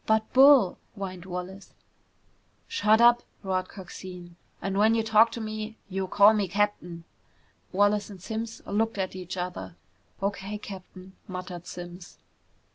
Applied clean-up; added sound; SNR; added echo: none; none; none; none.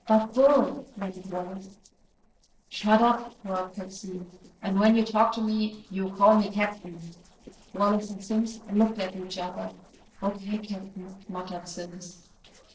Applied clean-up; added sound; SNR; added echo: neural separator model SepFormer DNS4.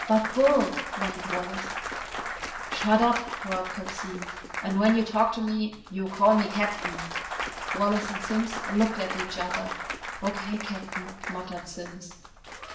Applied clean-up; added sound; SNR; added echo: none; Applause / Cheering / Clapping; 7 dB; reverberation time 0.8 s.